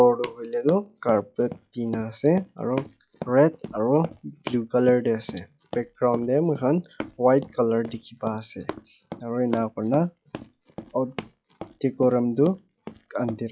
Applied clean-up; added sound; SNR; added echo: classical method log-MMSE.